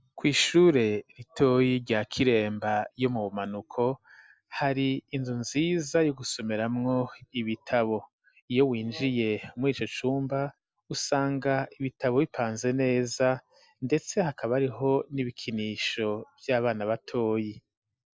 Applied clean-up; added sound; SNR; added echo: none; none; none; none.